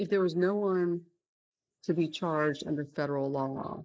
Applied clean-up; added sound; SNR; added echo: neural mask model Resemble Enhance denoiser.